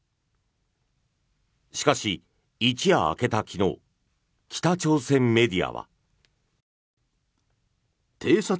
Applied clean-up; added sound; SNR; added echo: none; none; none; none.